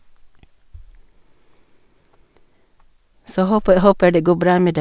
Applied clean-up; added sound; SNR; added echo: none; none; none; none.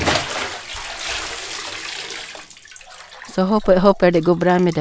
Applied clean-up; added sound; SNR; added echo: none; Bathtub (filling or washing) / Splash, splatter; 8 dB; none.